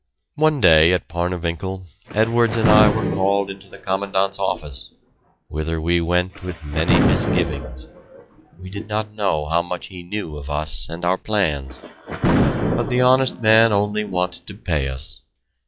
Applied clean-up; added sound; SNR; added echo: classical method log-MMSE.